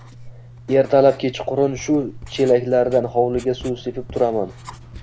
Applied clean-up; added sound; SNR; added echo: none; Writing; 18 dB; none.